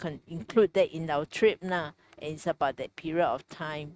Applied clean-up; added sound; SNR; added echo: neural mask model RNNoise.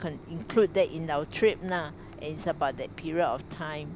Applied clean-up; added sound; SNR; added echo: none; Mechanisms; 15 dB; none.